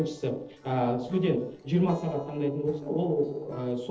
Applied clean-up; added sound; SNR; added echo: neural separator model SepFormer DNS4.